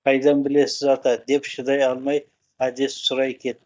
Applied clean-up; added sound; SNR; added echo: neural mask model DeepFilterNet 3.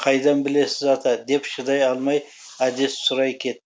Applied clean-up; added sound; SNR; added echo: none; none; none; none.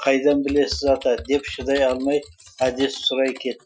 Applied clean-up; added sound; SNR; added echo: classical method Wiener filter.